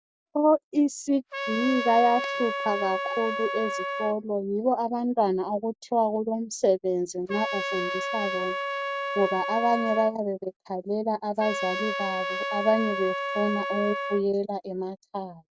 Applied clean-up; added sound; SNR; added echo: none; Trumpet; 4 dB; none.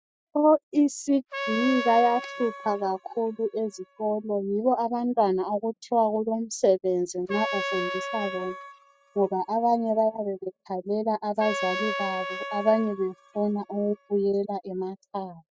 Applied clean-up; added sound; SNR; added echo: classical method spectral subtraction.